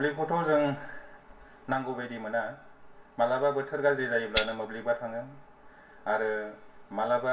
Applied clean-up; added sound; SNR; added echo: none; Tambourine; 3 dB; reverberation time 0.2 s.